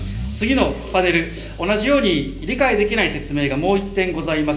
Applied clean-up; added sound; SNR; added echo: none; Engine starting / Accelerating, revving, vroom / Car; 12 dB; reverberation time 0.5 s.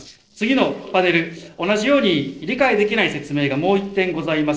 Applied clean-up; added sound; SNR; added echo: neural separator model SepFormer DNS4.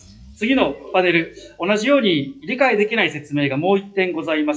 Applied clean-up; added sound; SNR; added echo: classical method WPE with log-MMSE.